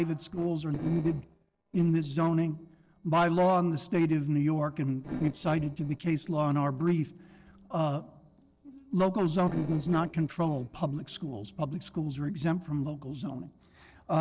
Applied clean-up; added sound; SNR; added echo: neural separator model SepFormer DNS4.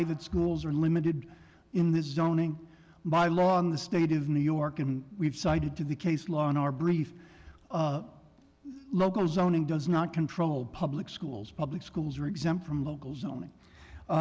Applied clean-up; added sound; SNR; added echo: none; none; none; none.